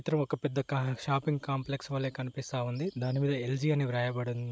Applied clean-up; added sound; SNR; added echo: none; none; none; none.